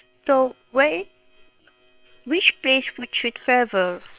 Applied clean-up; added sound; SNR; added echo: neural separator model SepFormer WHAM!.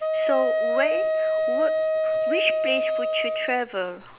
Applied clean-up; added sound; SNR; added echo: none; Wind instrument, woodwind instrument; -5 dB; none.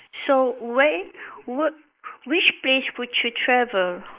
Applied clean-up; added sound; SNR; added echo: neural mask model Resemble Enhance denoiser.